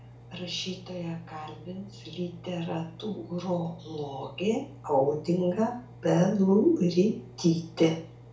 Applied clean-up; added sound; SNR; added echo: none; Engine; 19 dB; reverberation time 0.6 s.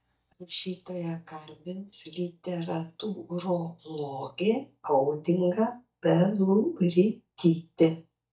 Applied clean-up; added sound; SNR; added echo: neural mask model DeepFilterNet 3.